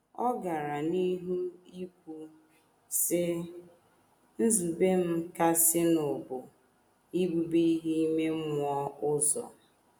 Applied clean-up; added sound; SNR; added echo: none; none; none; none.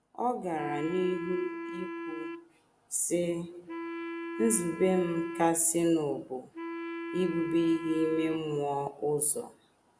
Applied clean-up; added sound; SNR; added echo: none; Wind instrument, woodwind instrument; 9 dB; none.